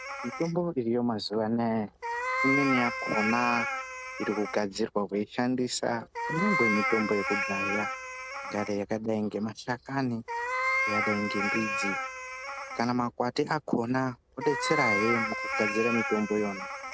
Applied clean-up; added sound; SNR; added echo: none; Meow; 3 dB; none.